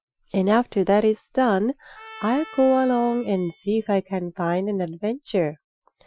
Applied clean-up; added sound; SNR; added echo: classical method Wiener filter.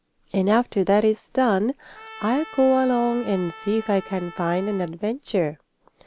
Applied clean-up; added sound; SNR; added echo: none; Trumpet; 18 dB; none.